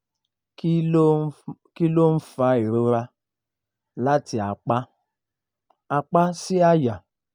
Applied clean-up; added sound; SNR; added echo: none; none; none; none.